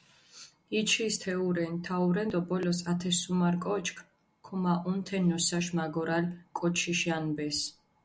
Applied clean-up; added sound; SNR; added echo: none; none; none; none.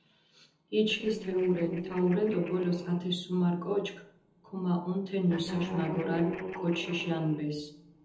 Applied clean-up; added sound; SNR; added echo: neural separator model SepFormer DNS4.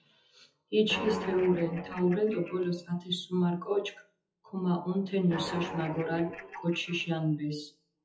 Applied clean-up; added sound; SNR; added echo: classical method WPE with log-MMSE.